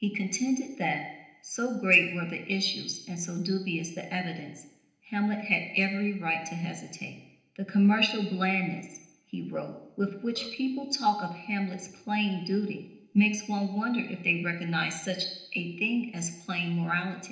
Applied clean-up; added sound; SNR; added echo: neural separator model SepFormer DNS4.